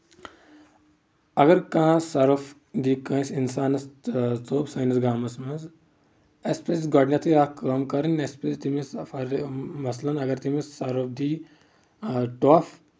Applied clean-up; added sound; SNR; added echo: none; none; none; none.